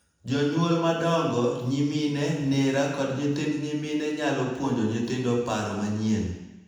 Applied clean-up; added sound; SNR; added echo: none; none; none; reverberation time 1.0 s.